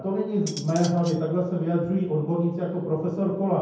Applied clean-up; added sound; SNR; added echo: none; Cutlery, silverware; 17 dB; reverberation time 0.9 s.